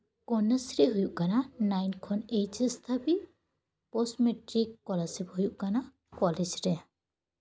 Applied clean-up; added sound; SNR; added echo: none; none; none; none.